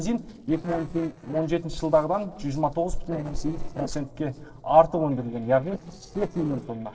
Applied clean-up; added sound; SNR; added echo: neural separator model SepFormer DNS4.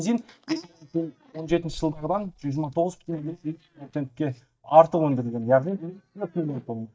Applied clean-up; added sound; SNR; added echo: neural mask model DeepFilterNet 3.